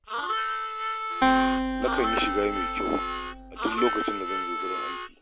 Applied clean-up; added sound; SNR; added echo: none; Harmonica + Acoustic guitar; -4 dB; none.